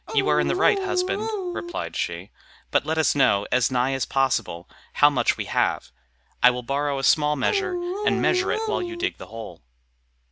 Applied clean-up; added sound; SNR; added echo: none; Dog; 1 dB; none.